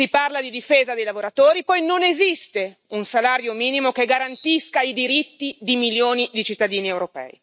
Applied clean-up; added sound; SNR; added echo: neural mask model RNNoise.